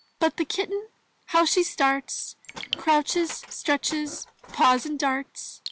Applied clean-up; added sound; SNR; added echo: none; Raindrop / Drip + Tools; 17 dB; none.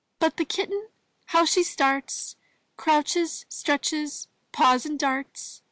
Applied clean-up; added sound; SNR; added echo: none; none; none; none.